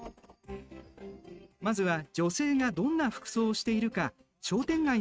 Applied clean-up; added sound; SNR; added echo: neural mask model RNNoise.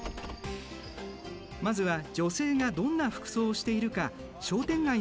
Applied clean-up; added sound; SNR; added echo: none; Car; 18 dB; none.